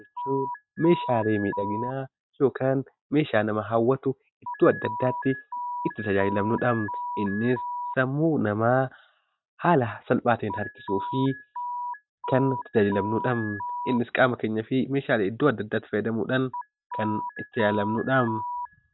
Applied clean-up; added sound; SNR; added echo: neural mask model RNNoise.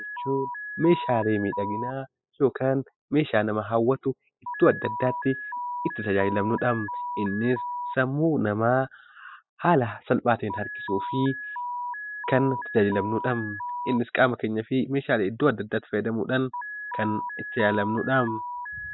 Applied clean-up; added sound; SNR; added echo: classical method spectral subtraction.